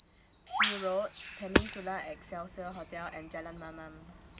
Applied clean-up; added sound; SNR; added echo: none; Bird + Hammer; -4 dB; none.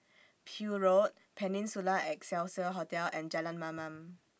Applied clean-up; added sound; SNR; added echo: none; none; none; none.